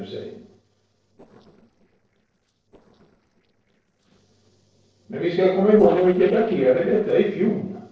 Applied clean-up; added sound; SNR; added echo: neural separator model SepFormer DNS4.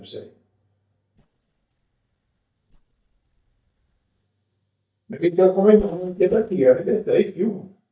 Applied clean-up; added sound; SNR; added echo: neural mask model DeepFilterNet 3.